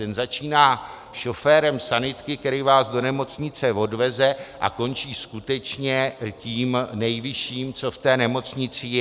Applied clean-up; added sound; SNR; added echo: none; none; none; none.